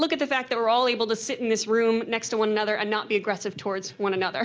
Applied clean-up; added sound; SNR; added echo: none; none; none; none.